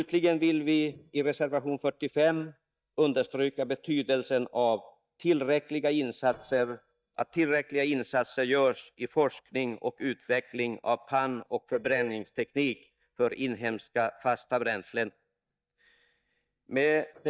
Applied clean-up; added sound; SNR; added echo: neural mask model DeepFilterNet 3.